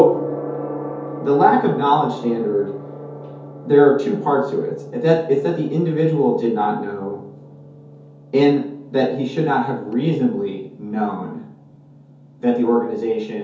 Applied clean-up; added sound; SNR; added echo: none; Gong; 14 dB; reverberation time 0.6 s.